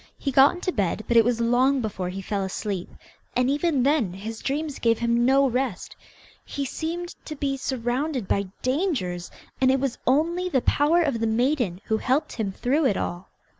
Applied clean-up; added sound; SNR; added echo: none; none; none; none.